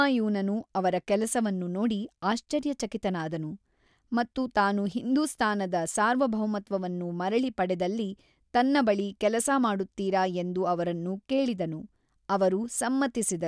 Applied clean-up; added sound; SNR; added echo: none; none; none; none.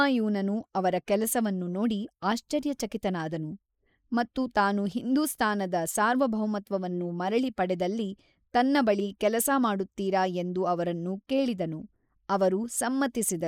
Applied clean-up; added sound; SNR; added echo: neural mask model Resemble Enhance denoiser.